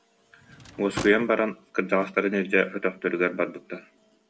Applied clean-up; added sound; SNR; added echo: none; Drawer open or close / Wood; 13 dB; none.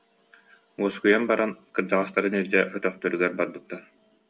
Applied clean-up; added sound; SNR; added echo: none; none; none; none.